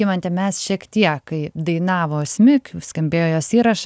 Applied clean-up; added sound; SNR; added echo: none; none; none; none.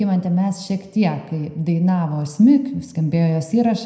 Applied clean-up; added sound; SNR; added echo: none; none; none; reverberation time 0.8 s.